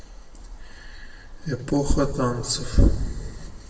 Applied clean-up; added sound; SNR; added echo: none; Bird vocalization, bird call, bird song; 17 dB; reverberation time 1.4 s.